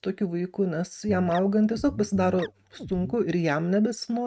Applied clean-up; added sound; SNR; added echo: neural mask model RNNoise.